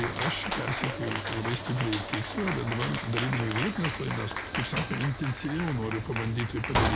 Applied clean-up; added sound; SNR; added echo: none; Sliding door / Train + Cheering; 2 dB; none.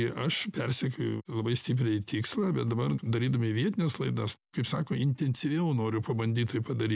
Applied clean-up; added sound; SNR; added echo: none; none; none; none.